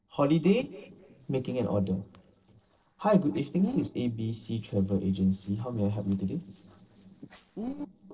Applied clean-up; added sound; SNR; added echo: neural separator model SepFormer DNS4.